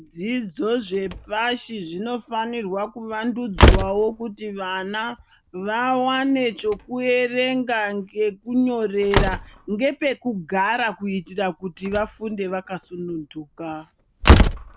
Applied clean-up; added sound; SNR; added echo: none; Slam; 1 dB; none.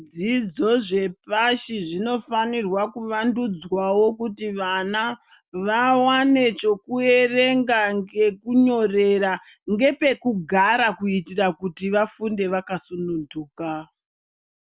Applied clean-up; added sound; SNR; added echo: none; none; none; none.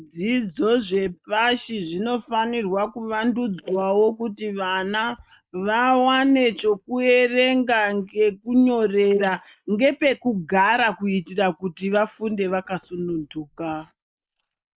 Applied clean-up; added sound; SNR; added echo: neural mask model Resemble Enhance denoiser.